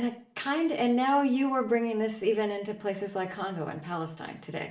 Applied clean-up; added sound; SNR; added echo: none; none; none; reverberation time 0.4 s.